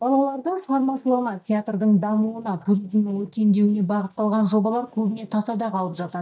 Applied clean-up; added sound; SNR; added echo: neural mask model DeepFilterNet 3.